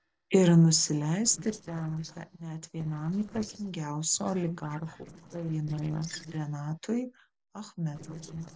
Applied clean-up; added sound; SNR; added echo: neural separator model SepFormer DNS4.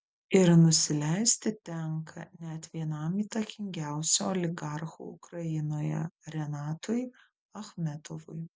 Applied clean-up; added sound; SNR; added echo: none; none; none; none.